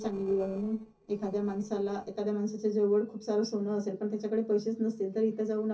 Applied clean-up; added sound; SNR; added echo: neural separator model SepFormer DNS4.